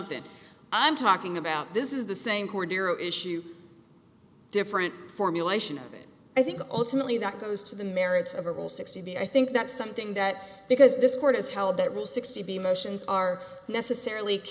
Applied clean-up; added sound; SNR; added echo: none; none; none; none.